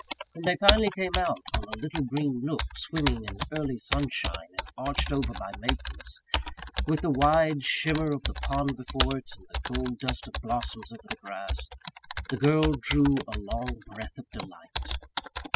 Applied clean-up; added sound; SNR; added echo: classical method spectral subtraction.